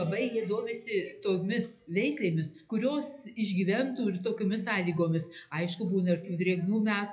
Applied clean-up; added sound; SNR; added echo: classical method WPE with log-MMSE.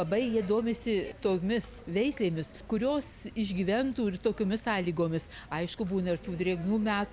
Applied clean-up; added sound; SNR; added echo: none; none; none; none.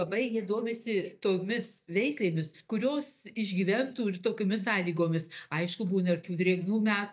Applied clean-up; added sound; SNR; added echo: neural mask model DeepFilterNet 3.